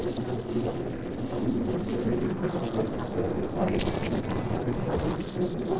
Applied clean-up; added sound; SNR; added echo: neural separator model SepFormer DNS4.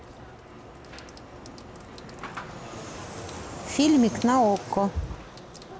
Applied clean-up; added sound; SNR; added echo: none; Sink (filling or washing) / Water tap, faucet / Water + Fixed-wing aircraft, airplane; 12 dB; none.